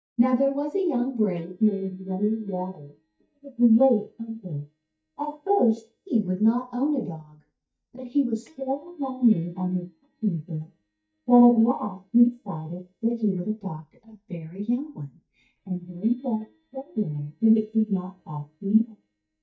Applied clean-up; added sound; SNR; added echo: neural mask model DeepFilterNet 3.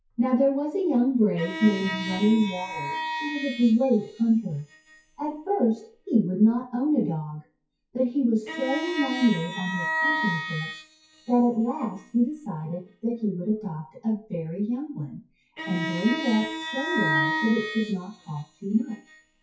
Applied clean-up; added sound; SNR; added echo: classical method WPE with log-MMSE.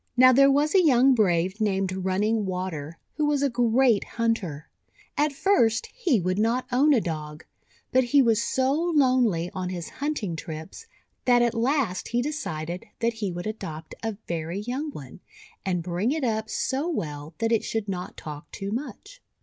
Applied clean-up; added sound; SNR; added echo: none; none; none; none.